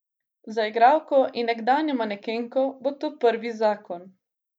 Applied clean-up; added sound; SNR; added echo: none; none; none; none.